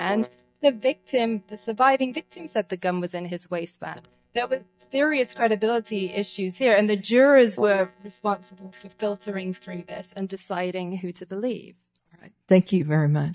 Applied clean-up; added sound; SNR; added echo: neural mask model DeepFilterNet 3.